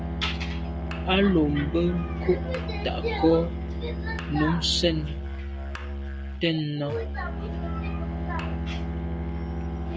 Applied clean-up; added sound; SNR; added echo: none; Bowed string instrument + Musical instrument; 2 dB; none.